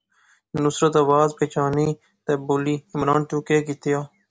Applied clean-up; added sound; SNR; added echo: none; none; none; none.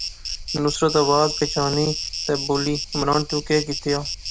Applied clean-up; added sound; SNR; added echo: none; Insect; 7 dB; none.